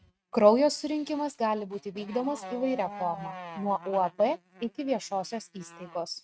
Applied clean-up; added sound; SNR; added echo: neural mask model RNNoise.